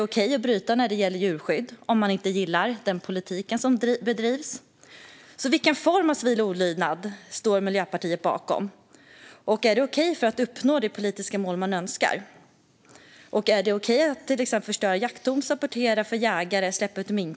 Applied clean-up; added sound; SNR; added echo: none; none; none; none.